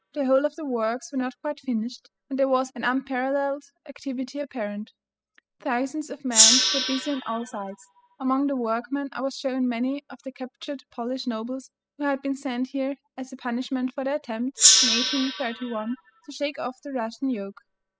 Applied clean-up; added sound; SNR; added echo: classical method spectral subtraction.